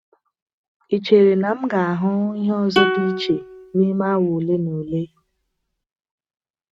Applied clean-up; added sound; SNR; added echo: neural mask model RNNoise.